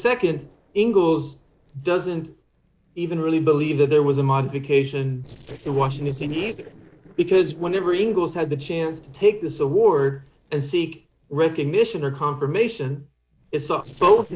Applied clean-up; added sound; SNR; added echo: neural separator model SepFormer DNS4.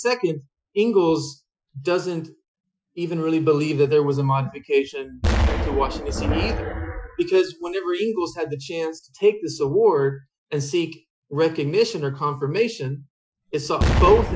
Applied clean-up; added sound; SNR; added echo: classical method Wiener filter.